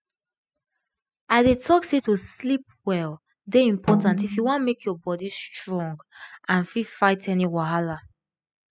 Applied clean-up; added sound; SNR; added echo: classical method spectral subtraction.